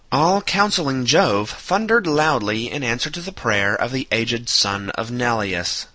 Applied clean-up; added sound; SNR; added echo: none; none; none; none.